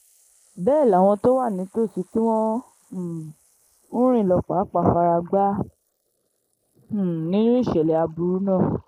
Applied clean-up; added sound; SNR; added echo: neural mask model Resemble Enhance denoiser.